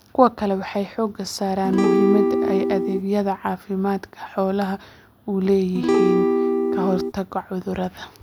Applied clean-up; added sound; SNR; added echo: none; Acoustic guitar / Strum; -4 dB; none.